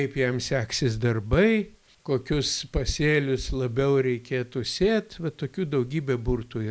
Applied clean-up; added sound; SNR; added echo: none; none; none; none.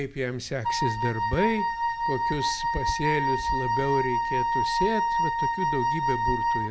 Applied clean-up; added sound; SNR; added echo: none; Wind instrument, woodwind instrument; -3 dB; none.